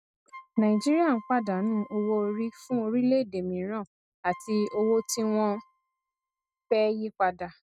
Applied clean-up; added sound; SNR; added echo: neural mask model RNNoise.